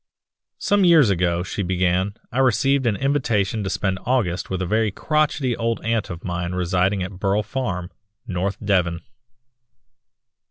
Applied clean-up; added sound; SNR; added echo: none; none; none; none.